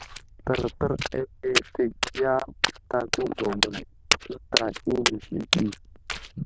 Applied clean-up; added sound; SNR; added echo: neural diffusion model UNIVERSE++.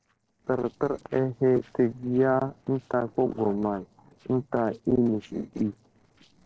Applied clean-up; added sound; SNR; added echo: neural separator model SepFormer DNS4.